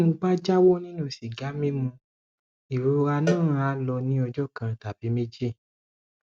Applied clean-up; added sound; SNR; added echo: neural mask model RNNoise.